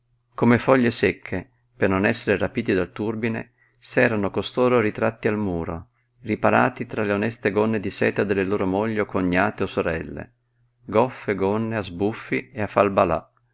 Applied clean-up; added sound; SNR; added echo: none; none; none; none.